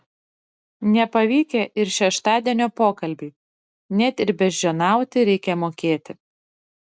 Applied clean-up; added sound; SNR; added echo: none; none; none; none.